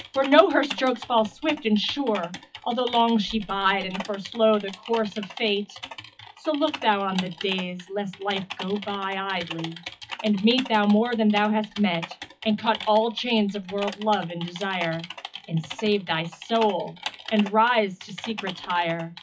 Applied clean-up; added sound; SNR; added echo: classical method WPE with log-MMSE.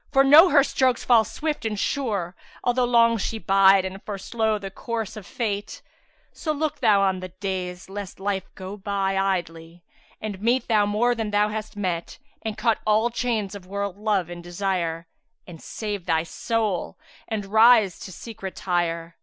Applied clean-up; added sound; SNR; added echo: none; none; none; none.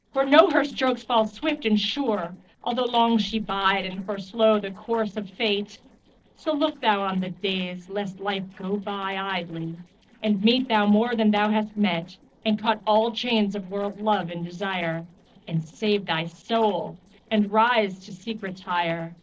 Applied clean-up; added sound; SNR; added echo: neural separator model SepFormer DNS4.